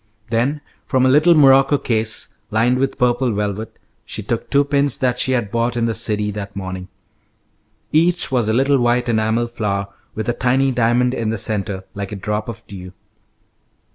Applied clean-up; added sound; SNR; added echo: none; none; none; none.